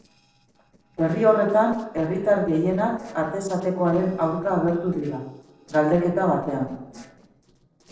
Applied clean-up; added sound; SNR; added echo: neural separator model SepFormer DNS4.